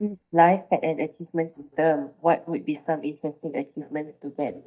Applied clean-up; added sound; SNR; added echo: neural mask model DeepFilterNet 3.